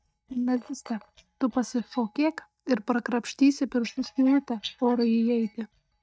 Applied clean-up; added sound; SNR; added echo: neural mask model DeepFilterNet 3.